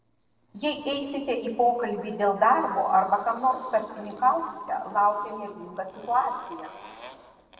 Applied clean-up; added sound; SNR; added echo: neural separator model SepFormer DNS4.